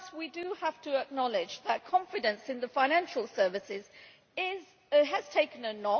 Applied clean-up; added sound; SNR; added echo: none; none; none; none.